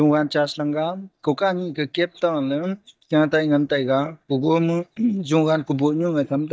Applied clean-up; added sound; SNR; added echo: neural mask model DeepFilterNet 3.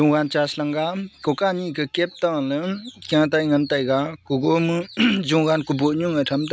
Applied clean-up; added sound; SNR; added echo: none; none; none; none.